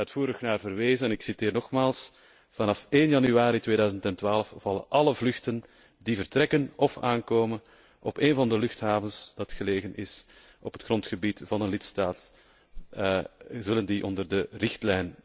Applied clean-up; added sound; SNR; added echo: neural mask model DeepFilterNet 3.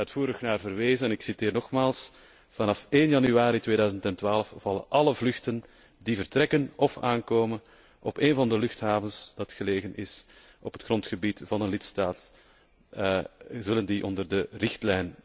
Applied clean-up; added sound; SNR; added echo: none; none; none; none.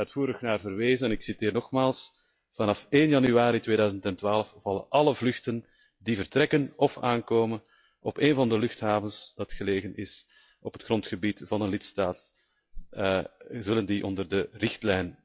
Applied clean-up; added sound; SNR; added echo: classical method log-MMSE.